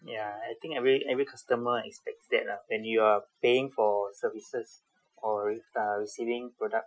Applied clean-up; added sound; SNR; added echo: classical method Wiener filter.